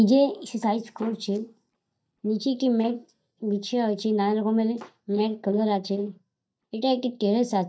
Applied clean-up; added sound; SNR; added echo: neural mask model DeepFilterNet 3.